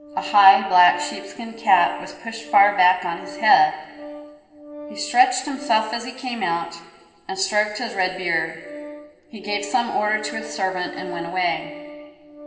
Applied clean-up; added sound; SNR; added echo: none; Organ; 17 dB; reverberation time 2.2 s.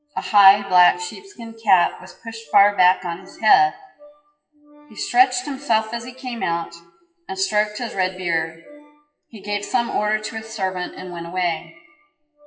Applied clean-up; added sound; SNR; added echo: classical method WPE with log-MMSE.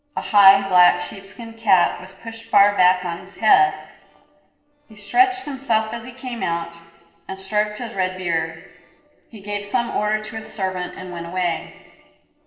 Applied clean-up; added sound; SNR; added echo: neural separator model SepFormer DNS4.